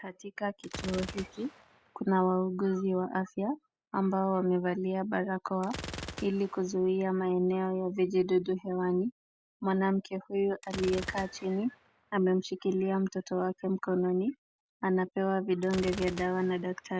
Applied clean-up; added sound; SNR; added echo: none; Gunshot, gunfire; 17 dB; none.